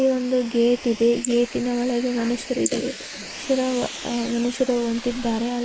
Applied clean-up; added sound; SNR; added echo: neural mask model Resemble Enhance denoiser.